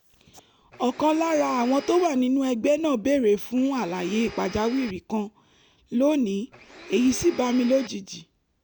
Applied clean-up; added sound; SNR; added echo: none; Domestic sounds, home sounds; 17 dB; none.